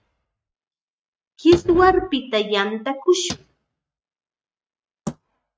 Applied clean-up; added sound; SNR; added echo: neural mask model RNNoise.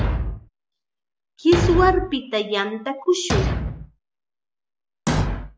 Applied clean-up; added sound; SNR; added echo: none; Thump, thud; 2 dB; none.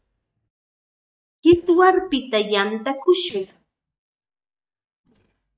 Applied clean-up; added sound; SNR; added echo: neural mask model DeepFilterNet 3.